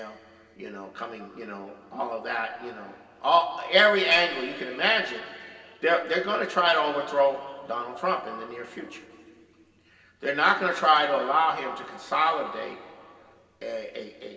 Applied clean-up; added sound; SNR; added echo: none; none; none; reverberation time 2.3 s.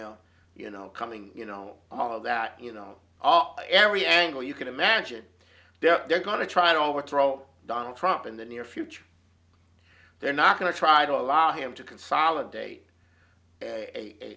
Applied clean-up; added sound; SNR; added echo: none; none; none; none.